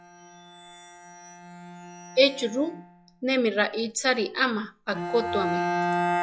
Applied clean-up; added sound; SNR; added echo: classical method log-MMSE.